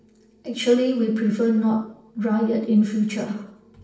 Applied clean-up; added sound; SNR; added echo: none; none; none; reverberation time 0.6 s.